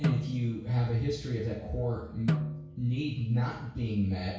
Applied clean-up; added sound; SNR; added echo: none; Snare drum; 6 dB; reverberation time 0.6 s.